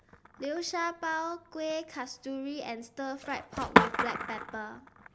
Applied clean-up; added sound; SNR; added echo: none; Skateboard; -3 dB; none.